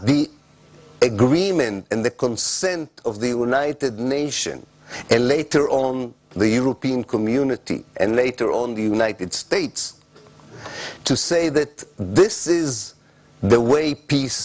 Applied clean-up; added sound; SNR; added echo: none; none; none; none.